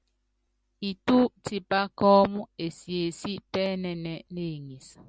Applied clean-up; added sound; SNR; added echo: none; none; none; none.